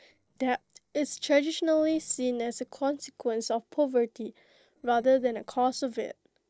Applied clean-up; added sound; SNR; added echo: neural separator model SepFormer DNS4.